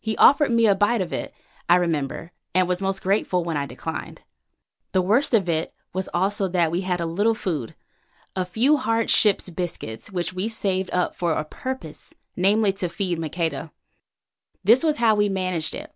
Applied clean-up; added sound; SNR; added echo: none; none; none; none.